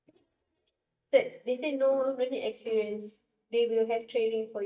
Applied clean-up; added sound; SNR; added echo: neural mask model DeepFilterNet 3.